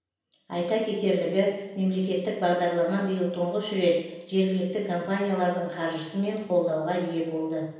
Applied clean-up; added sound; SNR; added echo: none; none; none; reverberation time 0.9 s.